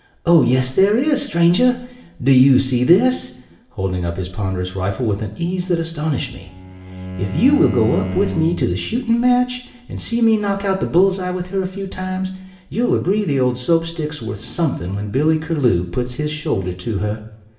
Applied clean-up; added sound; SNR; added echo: none; Bowed string instrument; 9 dB; reverberation time 0.7 s.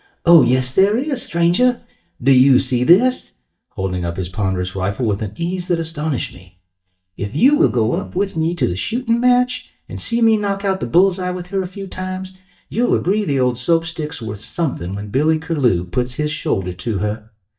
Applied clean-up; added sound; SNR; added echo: neural mask model DeepFilterNet 3.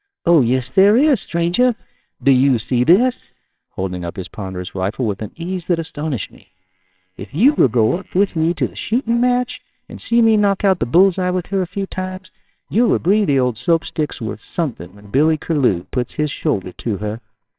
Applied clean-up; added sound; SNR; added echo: neural separator model SepFormer WHAMR!.